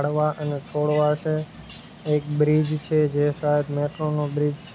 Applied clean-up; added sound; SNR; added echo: none; none; none; none.